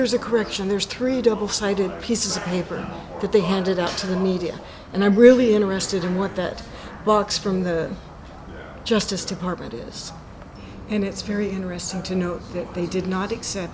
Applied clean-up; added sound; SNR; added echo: none; none; none; none.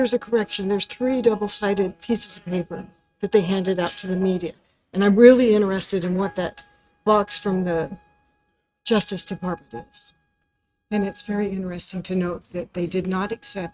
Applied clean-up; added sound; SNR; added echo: neural mask model RNNoise.